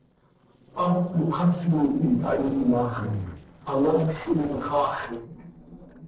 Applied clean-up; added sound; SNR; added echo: neural separator model SepFormer DNS4.